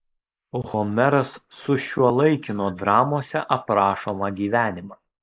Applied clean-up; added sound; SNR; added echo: neural mask model Resemble Enhance denoiser.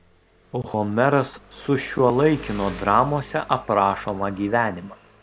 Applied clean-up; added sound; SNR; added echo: none; Engine; 19 dB; none.